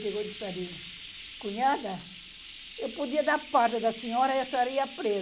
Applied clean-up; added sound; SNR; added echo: none; Frying (food); 12 dB; none.